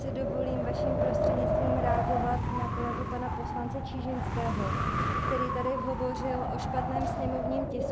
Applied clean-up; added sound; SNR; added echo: none; Wind; -5 dB; none.